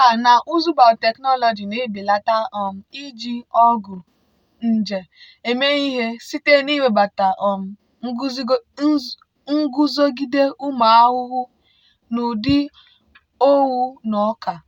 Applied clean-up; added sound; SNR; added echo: none; none; none; none.